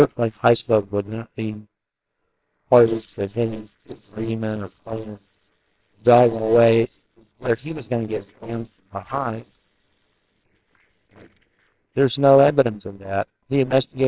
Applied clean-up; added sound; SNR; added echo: neural separator model SepFormer WHAMR!.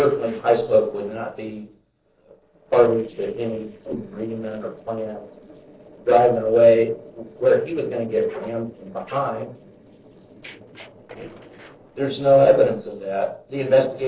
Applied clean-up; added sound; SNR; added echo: neural separator model SepFormer DNS4.